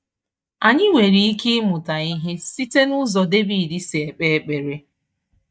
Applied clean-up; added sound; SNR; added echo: neural mask model DeepFilterNet 3.